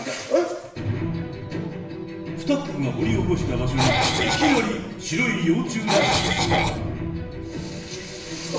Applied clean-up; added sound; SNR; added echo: none; Cough; -2 dB; reverberation time 0.9 s.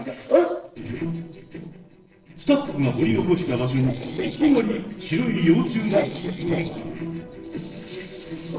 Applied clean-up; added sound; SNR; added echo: neural separator model SepFormer DNS4.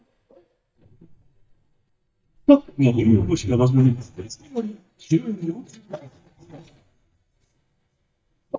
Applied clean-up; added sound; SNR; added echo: neural mask model DeepFilterNet 3.